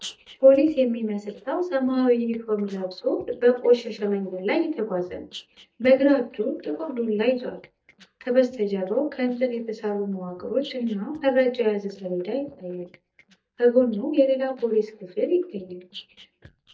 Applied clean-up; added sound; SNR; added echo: neural mask model DeepFilterNet 3.